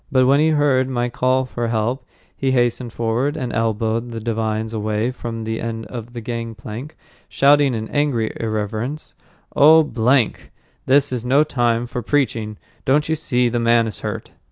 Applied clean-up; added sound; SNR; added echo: none; none; none; none.